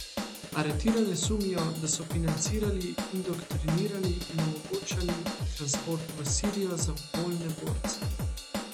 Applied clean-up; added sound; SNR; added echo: none; Drum / Drum kit; 2 dB; none.